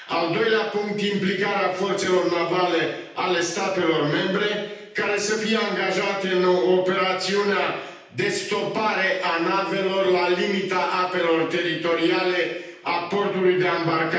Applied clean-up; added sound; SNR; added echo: none; none; none; reverberation time 0.9 s.